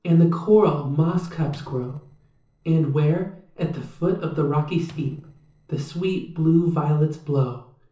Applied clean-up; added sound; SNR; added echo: neural separator model SepFormer DNS4.